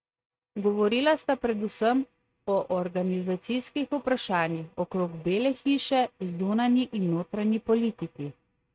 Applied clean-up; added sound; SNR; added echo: neural mask model RNNoise.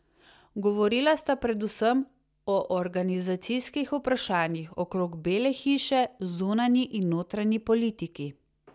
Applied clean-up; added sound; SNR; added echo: none; none; none; none.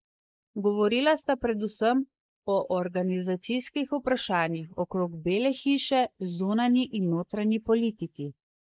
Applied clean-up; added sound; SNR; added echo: neural mask model Resemble Enhance denoiser.